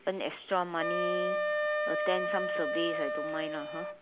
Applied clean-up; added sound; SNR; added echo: none; Wind instrument, woodwind instrument; -2 dB; none.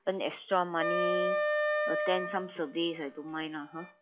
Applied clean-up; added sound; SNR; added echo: classical method log-MMSE.